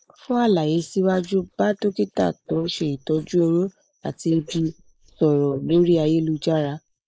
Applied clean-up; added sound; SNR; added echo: neural mask model Resemble Enhance denoiser.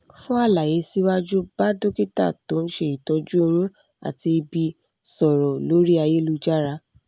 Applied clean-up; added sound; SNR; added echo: none; none; none; none.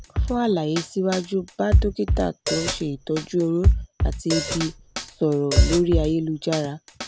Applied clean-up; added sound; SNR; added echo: none; Hi-hat + Drum kit; 0 dB; none.